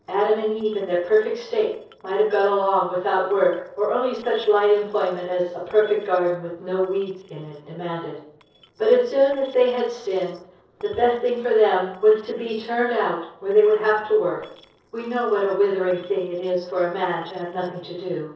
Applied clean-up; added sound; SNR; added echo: neural separator model SepFormer DNS4.